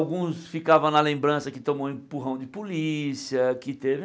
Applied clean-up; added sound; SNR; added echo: none; none; none; none.